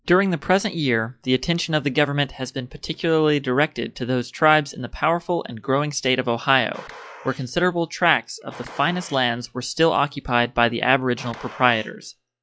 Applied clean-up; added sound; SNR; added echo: classical method log-MMSE.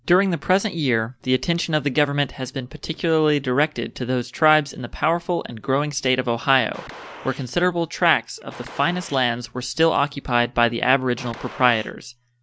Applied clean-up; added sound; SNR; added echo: none; Gunshot, gunfire; 17 dB; none.